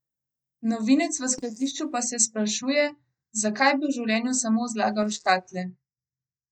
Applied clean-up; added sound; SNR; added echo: neural mask model DeepFilterNet 3.